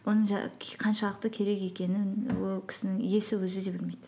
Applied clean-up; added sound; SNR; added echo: none; none; none; none.